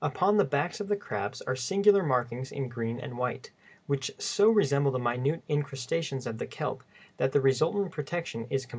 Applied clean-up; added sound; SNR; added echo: none; none; none; none.